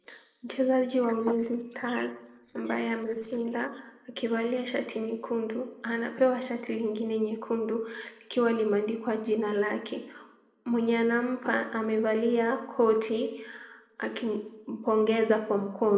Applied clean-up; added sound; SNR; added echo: neural separator model SepFormer DNS4.